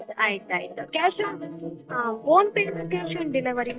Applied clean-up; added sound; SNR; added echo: neural mask model DeepFilterNet 3.